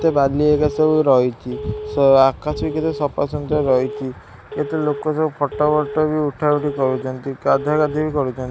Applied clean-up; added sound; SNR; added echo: none; Telephone; 13 dB; none.